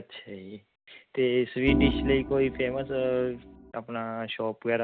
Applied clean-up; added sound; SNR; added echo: none; Organ; 2 dB; none.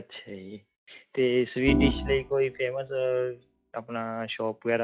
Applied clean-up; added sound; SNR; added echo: classical method log-MMSE.